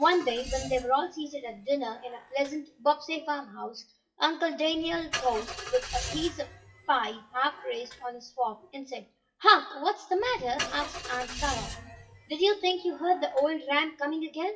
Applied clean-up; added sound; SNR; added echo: classical method WPE with log-MMSE.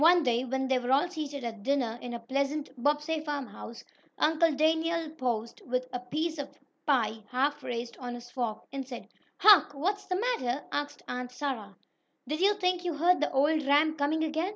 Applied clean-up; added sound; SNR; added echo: none; none; none; none.